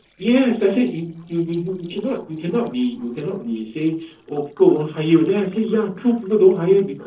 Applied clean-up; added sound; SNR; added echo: neural separator model SepFormer DNS4.